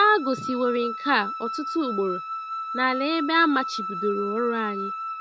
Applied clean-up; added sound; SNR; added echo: none; Wind instrument, woodwind instrument; 6 dB; none.